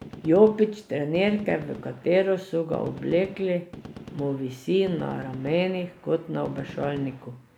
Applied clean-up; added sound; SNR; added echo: none; Gunshot, gunfire; 17 dB; none.